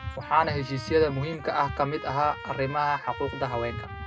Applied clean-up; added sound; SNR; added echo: none; Trumpet; 14 dB; reverberation time 0.2 s.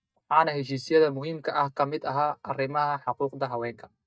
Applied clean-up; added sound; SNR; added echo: neural mask model DeepFilterNet 3.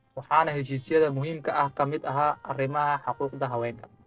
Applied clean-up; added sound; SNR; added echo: neural separator model SepFormer DNS4.